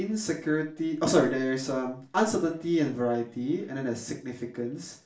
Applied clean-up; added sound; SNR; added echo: none; none; none; reverberation time 0.4 s.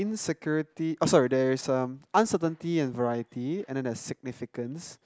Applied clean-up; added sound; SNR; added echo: none; none; none; none.